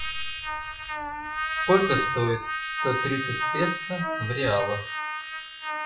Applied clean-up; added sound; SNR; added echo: classical method WPE with log-MMSE.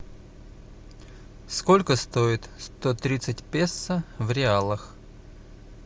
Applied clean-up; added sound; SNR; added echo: none; none; none; none.